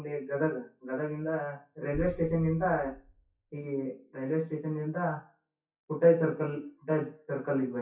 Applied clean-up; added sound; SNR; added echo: classical method WPE with log-MMSE.